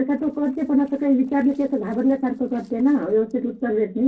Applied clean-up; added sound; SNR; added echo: neural separator model SepFormer DNS4.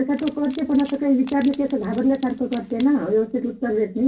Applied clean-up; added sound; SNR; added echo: none; Wood; 16 dB; reverberation time 0.2 s.